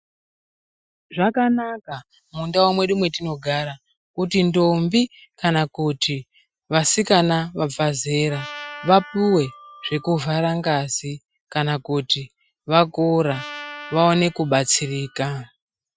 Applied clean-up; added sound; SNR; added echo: classical method Wiener filter.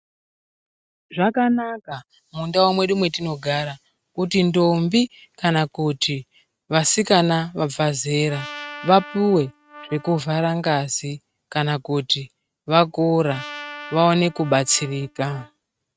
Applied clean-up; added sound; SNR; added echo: neural mask model RNNoise.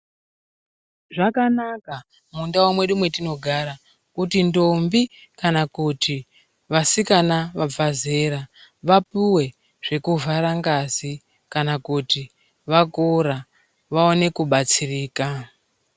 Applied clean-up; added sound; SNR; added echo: none; none; none; none.